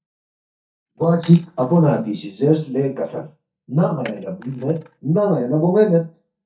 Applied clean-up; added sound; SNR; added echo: neural mask model DeepFilterNet 3.